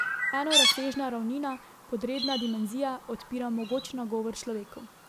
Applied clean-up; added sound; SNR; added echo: none; Chirp, tweet; 0 dB; none.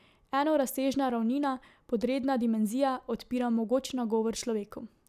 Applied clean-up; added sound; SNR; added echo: none; none; none; none.